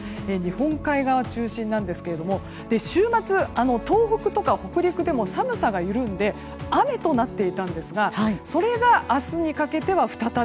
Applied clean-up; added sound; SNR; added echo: none; none; none; none.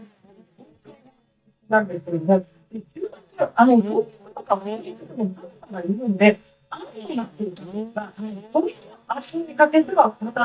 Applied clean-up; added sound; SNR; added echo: neural mask model DeepFilterNet 3.